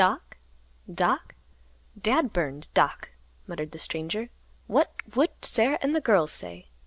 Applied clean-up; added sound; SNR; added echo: none; none; none; none.